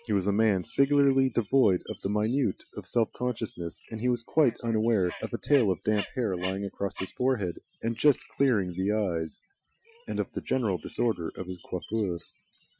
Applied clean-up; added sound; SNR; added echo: classical method Wiener filter.